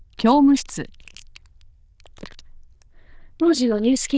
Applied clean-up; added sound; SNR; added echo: neural diffusion model UNIVERSE++.